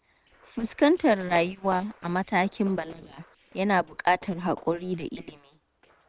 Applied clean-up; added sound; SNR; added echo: neural separator model SepFormer WHAM!.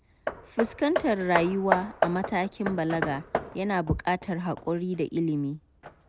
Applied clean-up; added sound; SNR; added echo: none; Hammer; 5 dB; none.